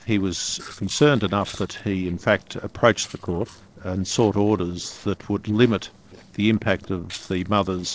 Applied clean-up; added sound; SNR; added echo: neural separator model SepFormer DNS4.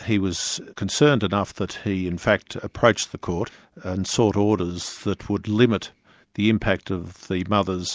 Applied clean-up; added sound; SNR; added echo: none; none; none; none.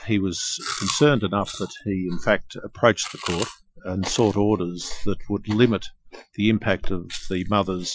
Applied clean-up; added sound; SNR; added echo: classical method Wiener filter.